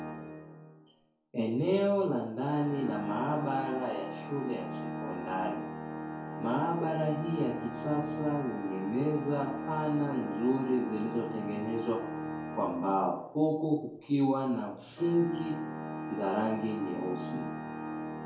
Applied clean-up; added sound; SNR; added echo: none; Organ; 7 dB; reverberation time 2.2 s.